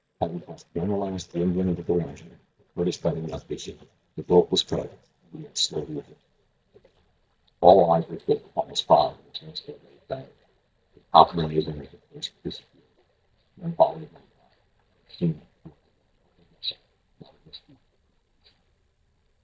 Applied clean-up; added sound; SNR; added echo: neural mask model DeepFilterNet 3.